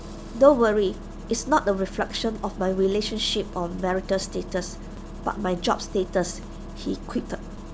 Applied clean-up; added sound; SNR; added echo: none; Engine starting; 11 dB; none.